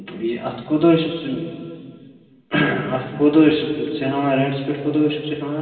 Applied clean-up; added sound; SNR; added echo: none; none; none; reverberation time 2.4 s.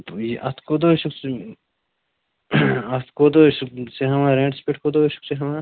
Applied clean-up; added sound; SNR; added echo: none; none; none; none.